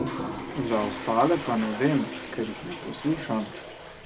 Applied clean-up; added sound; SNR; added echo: none; Toilet flush; 7 dB; none.